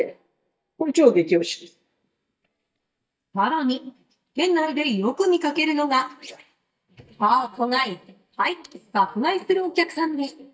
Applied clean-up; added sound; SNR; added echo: neural mask model DeepFilterNet 3.